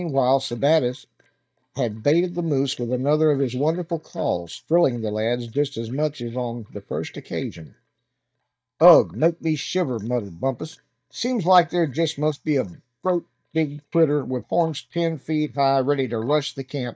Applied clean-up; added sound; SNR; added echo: neural mask model DeepFilterNet 3.